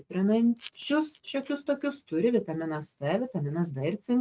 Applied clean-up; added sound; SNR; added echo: neural mask model RNNoise.